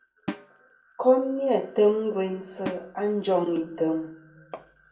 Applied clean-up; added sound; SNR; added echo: none; Snare drum; 14 dB; reverberation time 0.2 s.